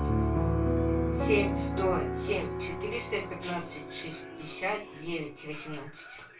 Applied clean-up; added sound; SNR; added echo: none; Piano; -4 dB; reverberation time 0.2 s.